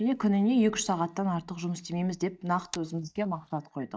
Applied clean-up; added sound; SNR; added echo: neural mask model DeepFilterNet 3.